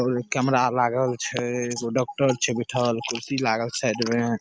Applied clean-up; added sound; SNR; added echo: none; none; none; none.